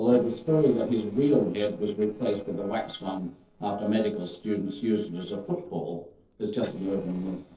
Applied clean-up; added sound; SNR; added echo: neural separator model SepFormer DNS4.